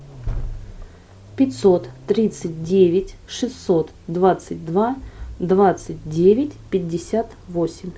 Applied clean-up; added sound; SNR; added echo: none; Accelerating, revving, vroom; 15 dB; none.